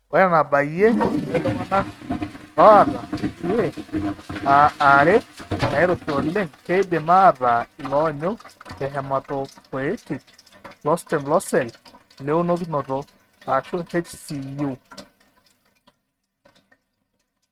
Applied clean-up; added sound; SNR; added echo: neural mask model RNNoise.